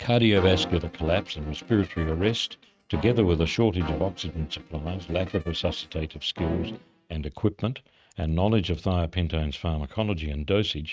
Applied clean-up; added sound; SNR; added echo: neural mask model RNNoise.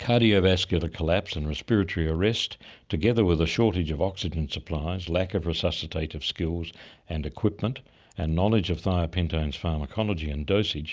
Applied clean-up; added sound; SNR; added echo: none; none; none; none.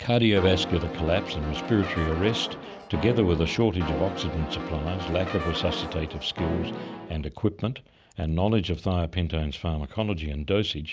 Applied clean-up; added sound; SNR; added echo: none; Brass instrument; 7 dB; none.